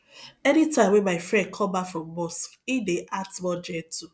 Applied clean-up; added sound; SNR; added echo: none; none; none; none.